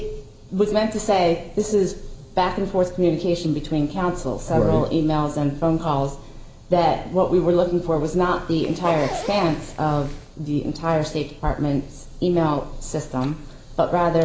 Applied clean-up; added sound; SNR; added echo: none; Zipper (clothing); 13 dB; reverberation time 1.3 s.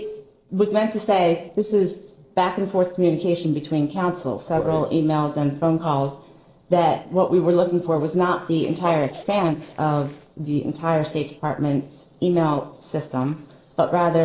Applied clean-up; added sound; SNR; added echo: neural separator model SepFormer DNS4.